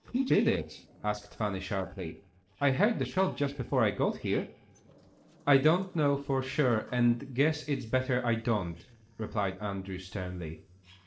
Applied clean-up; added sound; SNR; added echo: neural separator model SepFormer DNS4.